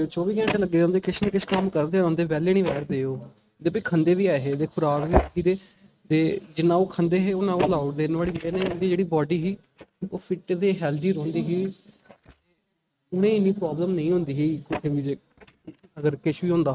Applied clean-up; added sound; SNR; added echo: neural mask model RNNoise.